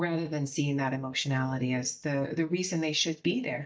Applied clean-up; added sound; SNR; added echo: neural mask model DeepFilterNet 3.